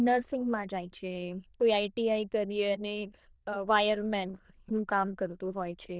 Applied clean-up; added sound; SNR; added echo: neural diffusion model UNIVERSE++.